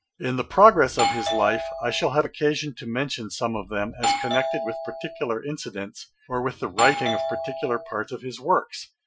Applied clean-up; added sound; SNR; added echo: classical method Wiener filter.